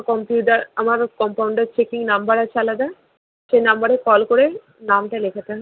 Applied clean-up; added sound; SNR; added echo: none; none; none; none.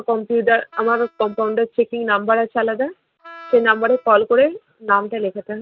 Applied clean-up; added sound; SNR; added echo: neural mask model RNNoise.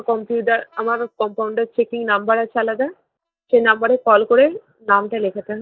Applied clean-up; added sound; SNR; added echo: neural mask model DeepFilterNet 3.